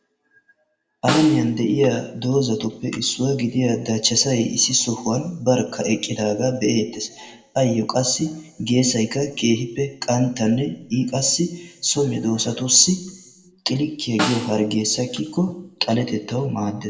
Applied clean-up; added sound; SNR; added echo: none; Snare drum; 10 dB; reverberation time 0.6 s.